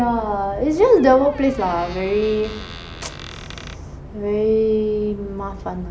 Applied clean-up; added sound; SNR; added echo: none; Squeak; 19 dB; none.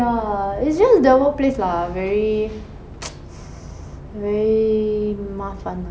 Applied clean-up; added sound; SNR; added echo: none; none; none; none.